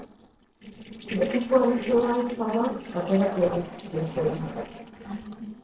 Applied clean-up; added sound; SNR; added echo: neural separator model SepFormer DNS4.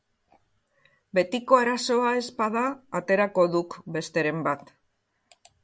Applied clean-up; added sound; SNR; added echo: none; none; none; none.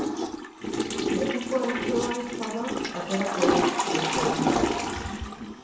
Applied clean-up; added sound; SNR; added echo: none; Toilet flush / Water; -4 dB; reverberation time 0.9 s.